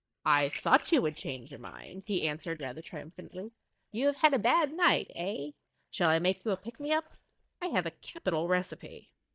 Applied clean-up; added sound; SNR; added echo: neural mask model DeepFilterNet 3.